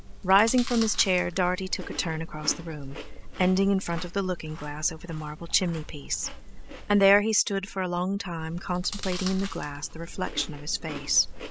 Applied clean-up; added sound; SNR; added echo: none; Chewing, mastication; 10 dB; none.